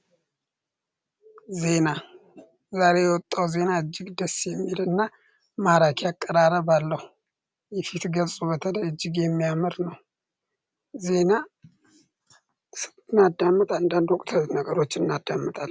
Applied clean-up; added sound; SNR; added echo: none; none; none; none.